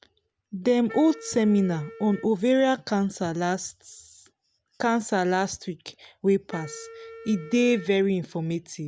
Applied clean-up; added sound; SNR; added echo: none; Wind instrument, woodwind instrument; 19 dB; none.